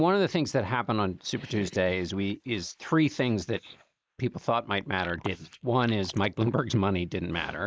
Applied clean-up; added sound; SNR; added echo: neural mask model Resemble Enhance denoiser.